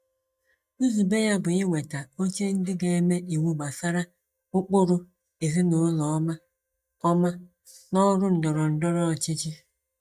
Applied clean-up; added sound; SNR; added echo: neural mask model DeepFilterNet 3.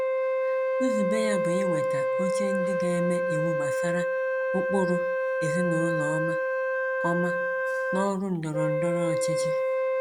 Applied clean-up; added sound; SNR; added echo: none; Wind instrument, woodwind instrument; -5 dB; none.